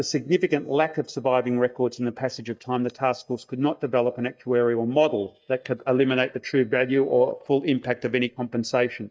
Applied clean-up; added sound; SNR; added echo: neural mask model DeepFilterNet 3.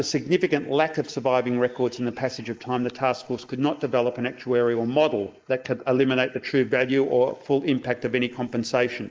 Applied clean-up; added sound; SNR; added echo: neural mask model Resemble Enhance denoiser.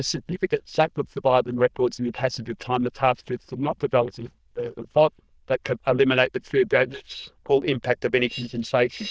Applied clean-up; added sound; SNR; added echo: neural diffusion model UNIVERSE++.